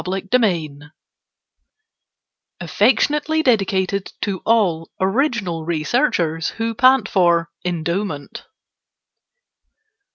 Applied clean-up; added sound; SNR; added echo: none; none; none; none.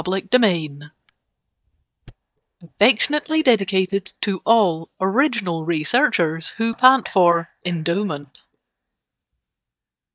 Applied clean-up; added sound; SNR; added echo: neural mask model DeepFilterNet 3.